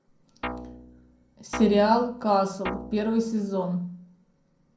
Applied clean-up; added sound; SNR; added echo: none; Guitar; 12 dB; reverberation time 0.5 s.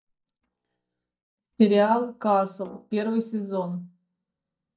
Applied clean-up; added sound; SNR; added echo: neural mask model DeepFilterNet 3.